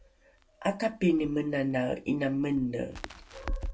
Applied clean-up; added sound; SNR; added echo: none; Crackle; 11 dB; reverberation time 0.2 s.